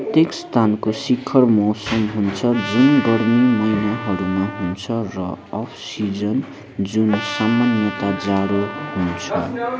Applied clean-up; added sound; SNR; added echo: none; Trumpet; 11 dB; none.